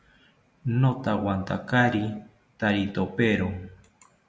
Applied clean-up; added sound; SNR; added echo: none; none; none; none.